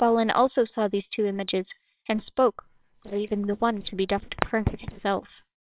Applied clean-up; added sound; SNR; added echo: neural separator model SepFormer WHAMR!.